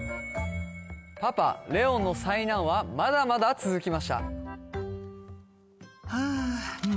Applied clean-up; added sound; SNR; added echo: none; none; none; none.